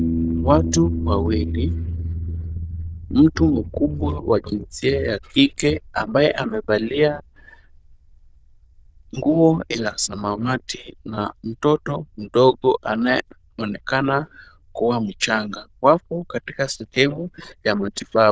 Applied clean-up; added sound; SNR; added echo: neural diffusion model UNIVERSE++.